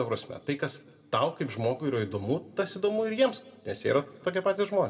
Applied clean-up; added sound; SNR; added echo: none; none; none; reverberation time 1.2 s.